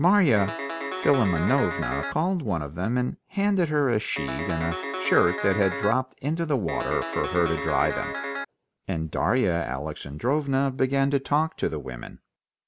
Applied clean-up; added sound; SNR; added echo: none; Guitar; 6 dB; none.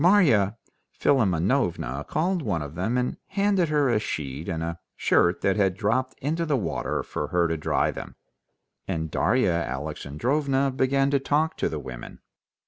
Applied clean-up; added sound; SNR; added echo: none; none; none; none.